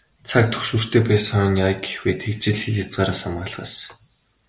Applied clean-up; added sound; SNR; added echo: none; none; none; none.